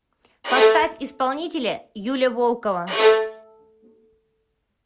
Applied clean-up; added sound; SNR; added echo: none; Bowed string instrument; -3 dB; none.